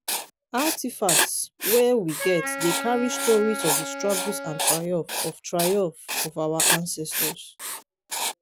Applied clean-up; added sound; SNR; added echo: none; Writing + Wind instrument, woodwind instrument; 2 dB; none.